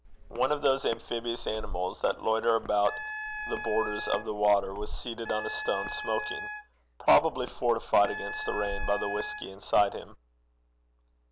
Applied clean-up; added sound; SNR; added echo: none; Wind instrument, woodwind instrument + Walk, footsteps; 8 dB; none.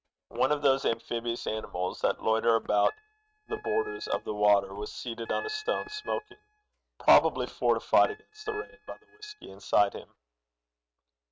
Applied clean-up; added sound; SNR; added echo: neural mask model RNNoise.